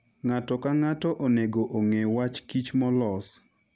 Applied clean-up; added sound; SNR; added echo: none; none; none; none.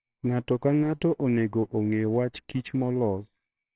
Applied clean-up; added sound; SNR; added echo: neural separator model SepFormer WHAMR!.